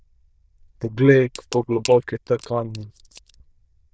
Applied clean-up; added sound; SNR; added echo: neural diffusion model UNIVERSE++.